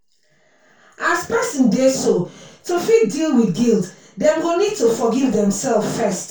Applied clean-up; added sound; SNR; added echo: none; none; none; reverberation time 0.3 s.